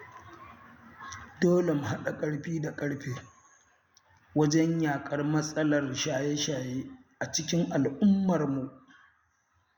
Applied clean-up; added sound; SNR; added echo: none; none; none; none.